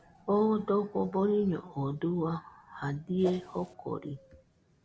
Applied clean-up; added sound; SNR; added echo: none; Whoosh, swoosh, swish; 11 dB; none.